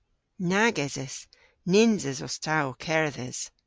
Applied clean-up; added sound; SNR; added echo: none; none; none; none.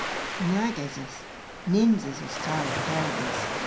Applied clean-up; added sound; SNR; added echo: none; Waves, surf; 4 dB; reverberation time 0.2 s.